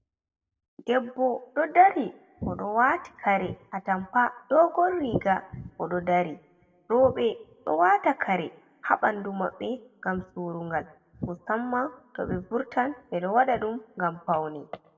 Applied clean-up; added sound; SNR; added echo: none; none; none; reverberation time 0.6 s.